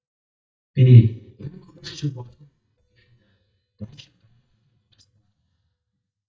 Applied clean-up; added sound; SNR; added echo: neural mask model DeepFilterNet 3.